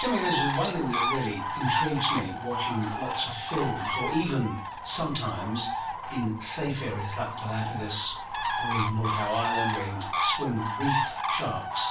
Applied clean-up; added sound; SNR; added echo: none; Bird; 1 dB; reverberation time 0.3 s.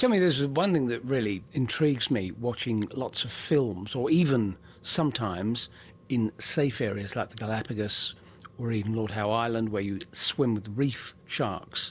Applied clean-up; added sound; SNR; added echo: none; none; none; none.